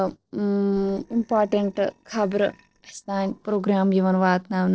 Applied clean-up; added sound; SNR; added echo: neural separator model SepFormer DNS4.